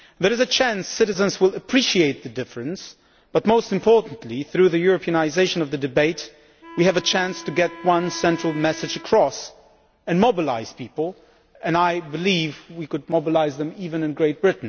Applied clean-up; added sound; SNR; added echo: none; Wind instrument, woodwind instrument; 18 dB; none.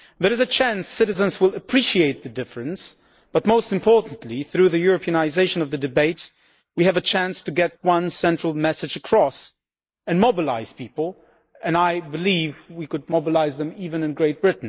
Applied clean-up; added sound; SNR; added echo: neural mask model Resemble Enhance denoiser.